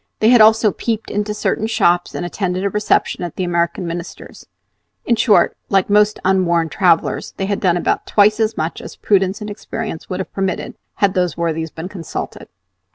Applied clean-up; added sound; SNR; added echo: none; none; none; none.